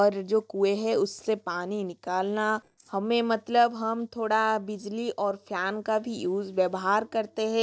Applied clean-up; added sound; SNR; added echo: neural separator model SepFormer DNS4.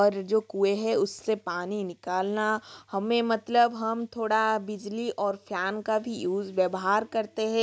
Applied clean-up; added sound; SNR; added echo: none; none; none; none.